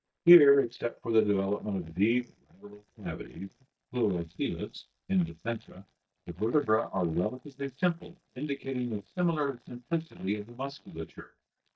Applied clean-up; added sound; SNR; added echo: neural mask model DeepFilterNet 3.